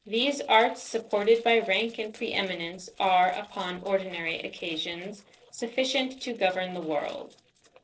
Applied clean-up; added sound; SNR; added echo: neural separator model SepFormer DNS4.